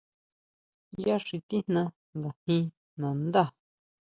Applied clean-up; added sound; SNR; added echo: none; none; none; none.